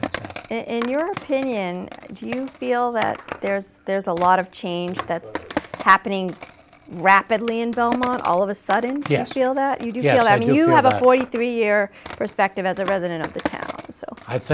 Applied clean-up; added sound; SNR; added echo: none; Skateboard; 14 dB; none.